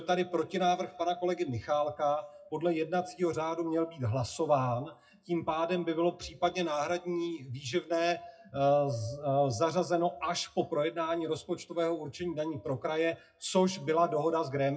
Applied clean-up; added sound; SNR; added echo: classical method WPE with log-MMSE.